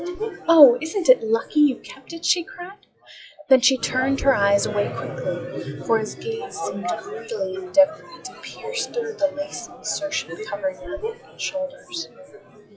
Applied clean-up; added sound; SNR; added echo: classical method log-MMSE.